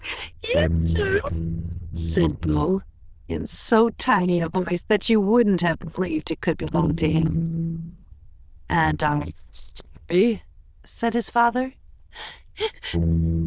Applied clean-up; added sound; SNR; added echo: neural diffusion model UNIVERSE++.